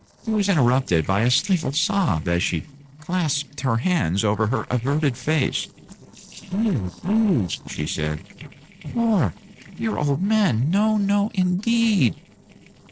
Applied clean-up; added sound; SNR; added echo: neural separator model SepFormer DNS4.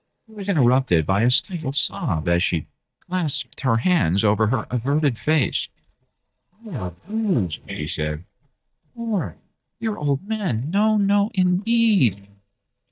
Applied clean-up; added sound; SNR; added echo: neural mask model DeepFilterNet 3.